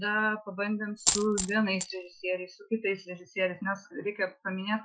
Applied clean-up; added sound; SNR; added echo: classical method Wiener filter.